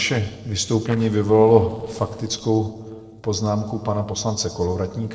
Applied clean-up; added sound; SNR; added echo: neural separator model SepFormer DNS4.